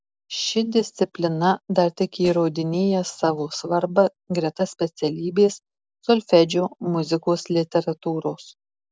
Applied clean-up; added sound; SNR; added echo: neural separator model SepFormer DNS4.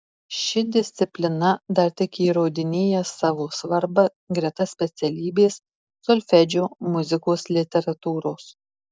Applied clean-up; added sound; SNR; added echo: neural mask model DeepFilterNet 3.